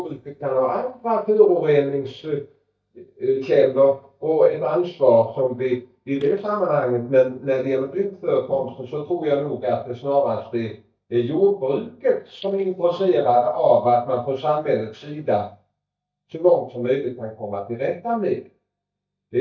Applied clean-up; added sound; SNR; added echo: neural mask model DeepFilterNet 3.